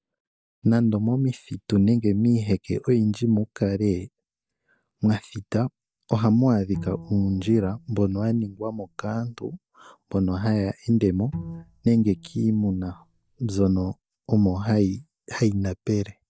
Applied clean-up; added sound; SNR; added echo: neural mask model DeepFilterNet 3.